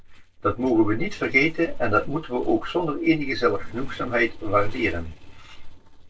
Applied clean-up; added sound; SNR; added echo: neural separator model SepFormer DNS4.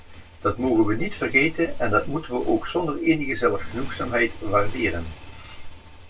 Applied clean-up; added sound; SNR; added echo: none; Motorcycle; 19 dB; reverberation time 0.1 s.